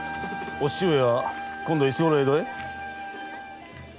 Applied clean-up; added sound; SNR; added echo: none; none; none; none.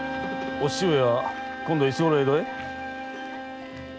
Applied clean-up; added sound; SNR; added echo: none; Bowed string instrument; 11 dB; none.